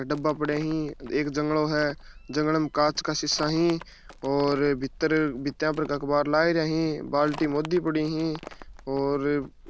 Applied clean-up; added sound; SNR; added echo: none; Livestock, farm animals, working animals; 19 dB; none.